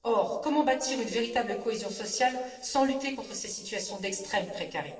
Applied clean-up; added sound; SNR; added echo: neural separator model SepFormer DNS4.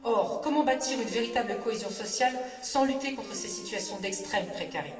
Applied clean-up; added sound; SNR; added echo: none; Wind instrument, woodwind instrument; 18 dB; reverberation time 2.6 s.